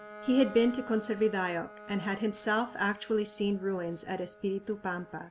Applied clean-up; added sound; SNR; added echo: none; Bowed string instrument; 18 dB; none.